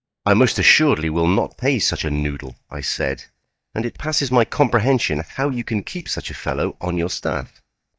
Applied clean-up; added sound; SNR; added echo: neural mask model DeepFilterNet 3.